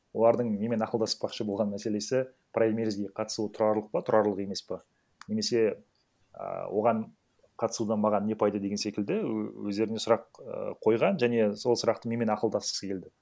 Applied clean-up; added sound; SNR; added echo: none; none; none; none.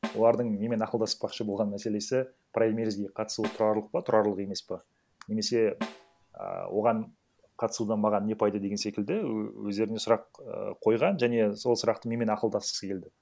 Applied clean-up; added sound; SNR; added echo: none; Snare drum; 14 dB; none.